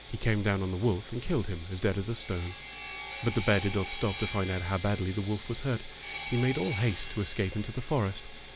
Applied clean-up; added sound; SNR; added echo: none; Sawing; 12 dB; none.